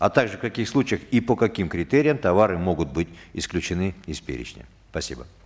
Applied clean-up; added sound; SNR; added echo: none; none; none; none.